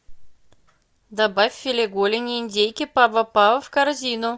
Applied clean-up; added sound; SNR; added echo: none; none; none; none.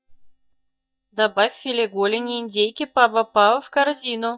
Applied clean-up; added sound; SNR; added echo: neural mask model DeepFilterNet 3.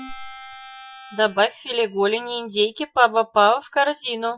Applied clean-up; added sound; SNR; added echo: classical method Wiener filter.